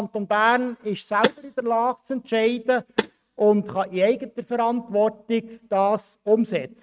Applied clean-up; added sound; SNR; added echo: neural mask model RNNoise.